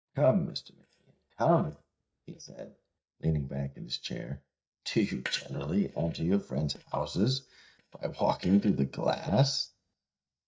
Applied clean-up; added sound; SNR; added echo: neural mask model DeepFilterNet 3.